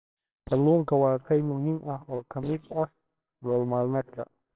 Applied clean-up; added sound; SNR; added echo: neural separator model SepFormer WHAMR!.